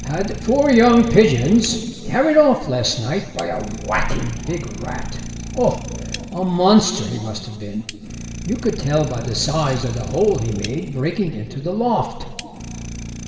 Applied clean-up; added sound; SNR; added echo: none; Idling; 12 dB; reverberation time 2.2 s.